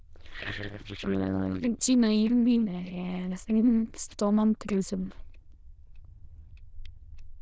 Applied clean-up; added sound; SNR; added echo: neural diffusion model UNIVERSE++.